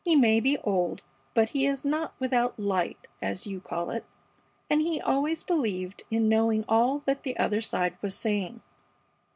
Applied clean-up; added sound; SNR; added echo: none; none; none; none.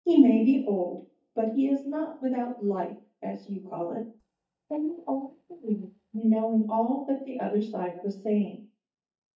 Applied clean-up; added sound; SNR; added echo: neural mask model DeepFilterNet 3.